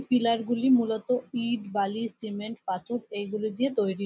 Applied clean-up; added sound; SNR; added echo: none; none; none; none.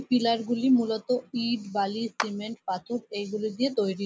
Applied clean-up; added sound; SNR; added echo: none; Clapping; 12 dB; none.